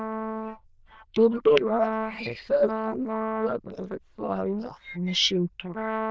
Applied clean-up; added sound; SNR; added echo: neural diffusion model UNIVERSE++.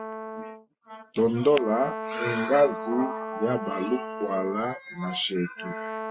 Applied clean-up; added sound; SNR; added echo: none; Brass instrument; 9 dB; none.